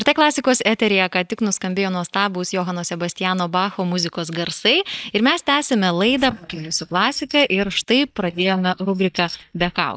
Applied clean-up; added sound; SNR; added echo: neural mask model DeepFilterNet 3.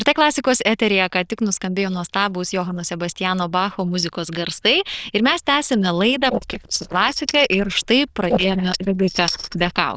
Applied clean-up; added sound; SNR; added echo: neural diffusion model UNIVERSE++.